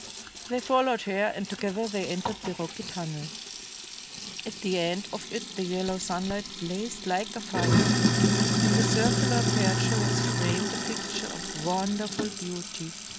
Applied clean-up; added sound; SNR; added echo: none; Sink (filling or washing); -2 dB; none.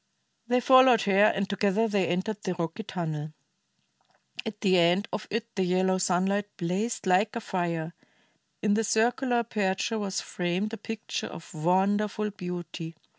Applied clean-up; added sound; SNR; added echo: none; none; none; none.